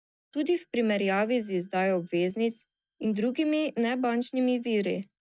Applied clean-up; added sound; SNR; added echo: neural mask model DeepFilterNet 3.